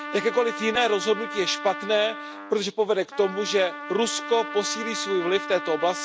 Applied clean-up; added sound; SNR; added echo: none; Trumpet; 9 dB; none.